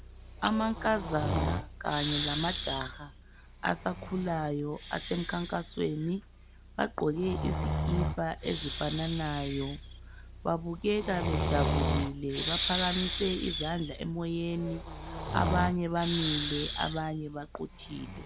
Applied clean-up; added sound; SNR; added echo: none; Breathing; 2 dB; none.